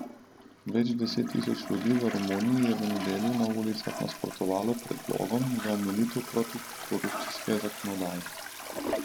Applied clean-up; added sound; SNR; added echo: none; Toilet flush; 9 dB; none.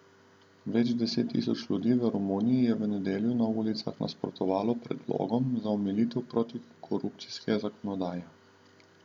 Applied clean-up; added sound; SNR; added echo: none; none; none; none.